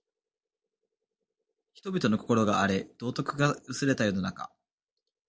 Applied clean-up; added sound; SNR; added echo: none; none; none; none.